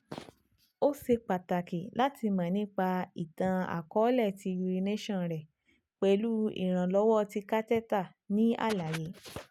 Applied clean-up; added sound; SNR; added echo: none; none; none; none.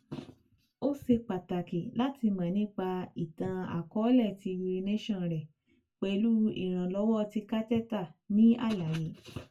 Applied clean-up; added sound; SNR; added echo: none; none; none; reverberation time 0.2 s.